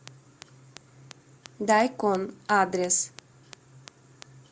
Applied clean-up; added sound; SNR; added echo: none; none; none; none.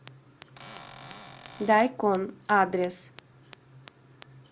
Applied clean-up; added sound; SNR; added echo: none; Cupboard open or close / Door; 17 dB; none.